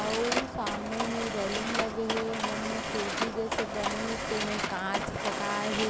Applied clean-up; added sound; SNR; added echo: none; Mechanisms; -1 dB; none.